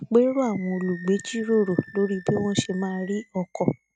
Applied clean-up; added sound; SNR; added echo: neural mask model RNNoise.